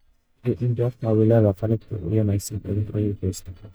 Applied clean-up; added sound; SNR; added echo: neural mask model DeepFilterNet 3.